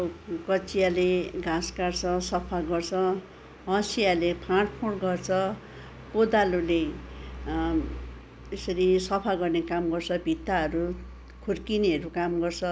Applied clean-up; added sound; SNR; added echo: none; none; none; none.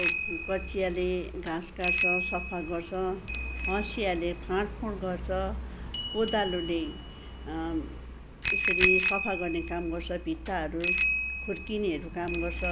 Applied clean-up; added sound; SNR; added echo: none; Bicycle bell; -4 dB; none.